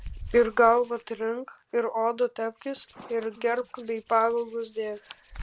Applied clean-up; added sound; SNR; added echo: none; Hands; 19 dB; none.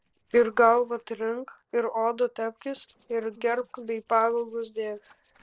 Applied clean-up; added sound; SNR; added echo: neural separator model SepFormer DNS4.